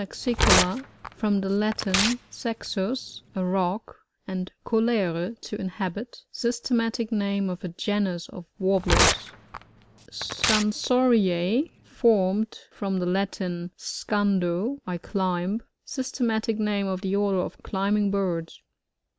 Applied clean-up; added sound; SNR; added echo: none; Tearing; 3 dB; none.